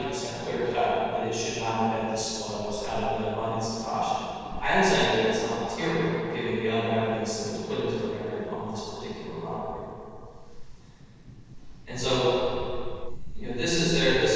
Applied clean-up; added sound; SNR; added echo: neural separator model SepFormer DNS4.